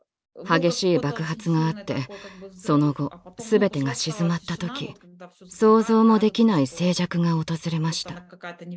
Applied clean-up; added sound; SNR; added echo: none; none; none; none.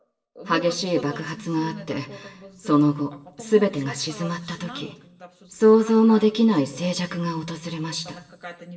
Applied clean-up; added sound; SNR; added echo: none; none; none; reverberation time 0.7 s.